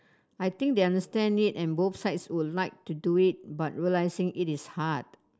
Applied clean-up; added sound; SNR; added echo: none; none; none; none.